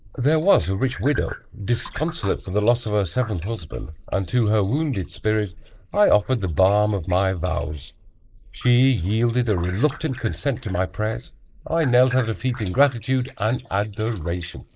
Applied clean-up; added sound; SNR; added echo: neural mask model Resemble Enhance denoiser.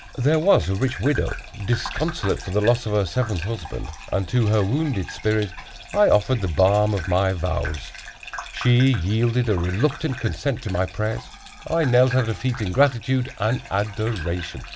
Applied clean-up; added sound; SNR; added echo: none; Bathtub (filling or washing) / Gurgling; 16 dB; none.